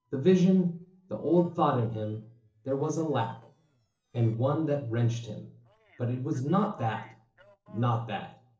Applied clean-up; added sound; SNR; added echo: neural separator model SepFormer DNS4.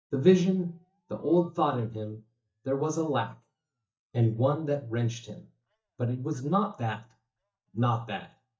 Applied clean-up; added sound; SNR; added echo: neural mask model DeepFilterNet 3.